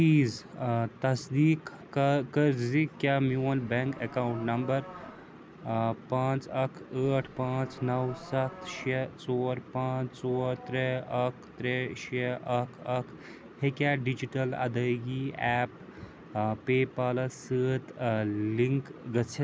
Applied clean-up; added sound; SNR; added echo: none; Livestock, farm animals, working animals; 17 dB; none.